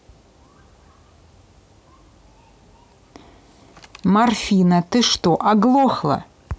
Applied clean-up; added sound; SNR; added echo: none; none; none; none.